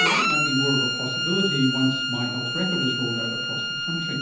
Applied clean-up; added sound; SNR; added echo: none; Bowed string instrument; -2 dB; reverberation time 0.9 s.